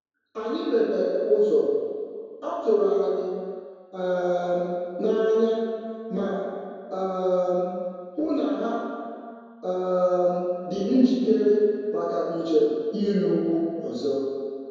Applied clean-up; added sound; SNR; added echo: none; none; none; reverberation time 2.2 s.